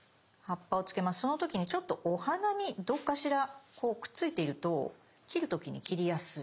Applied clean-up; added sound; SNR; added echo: none; none; none; none.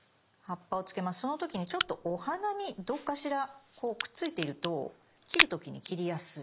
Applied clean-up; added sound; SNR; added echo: none; Crack; 0 dB; none.